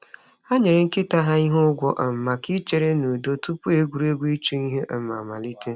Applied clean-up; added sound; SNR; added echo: none; none; none; none.